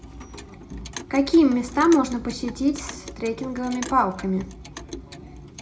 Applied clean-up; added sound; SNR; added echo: none; Clock; 17 dB; reverberation time 0.4 s.